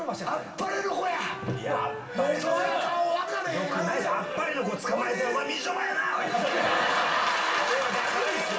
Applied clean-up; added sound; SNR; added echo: none; Wind instrument, woodwind instrument; 12 dB; reverberation time 2.5 s.